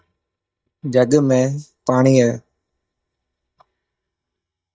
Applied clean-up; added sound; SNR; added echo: neural mask model DeepFilterNet 3.